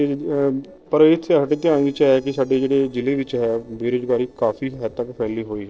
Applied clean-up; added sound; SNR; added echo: neural separator model SepFormer DNS4.